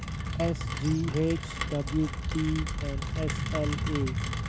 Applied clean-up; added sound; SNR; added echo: none; Rain; 0 dB; none.